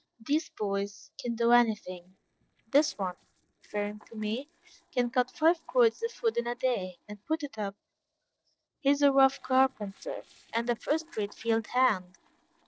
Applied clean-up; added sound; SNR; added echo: neural separator model SepFormer DNS4.